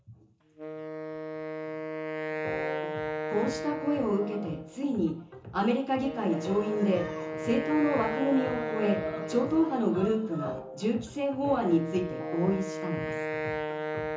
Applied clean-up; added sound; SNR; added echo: none; Wind instrument, woodwind instrument; 6 dB; reverberation time 0.8 s.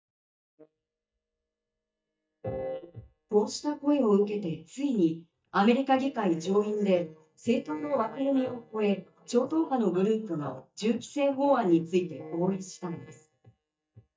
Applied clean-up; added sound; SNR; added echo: neural mask model DeepFilterNet 3.